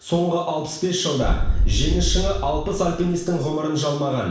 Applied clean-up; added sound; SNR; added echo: none; Boom; -1 dB; reverberation time 0.7 s.